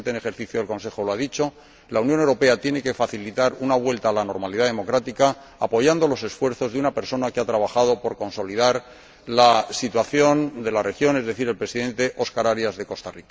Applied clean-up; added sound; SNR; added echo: none; none; none; none.